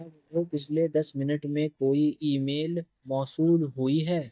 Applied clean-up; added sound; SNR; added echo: neural mask model DeepFilterNet 3.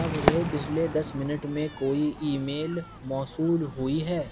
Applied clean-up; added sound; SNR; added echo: none; Crowd / Fireworks; 6 dB; none.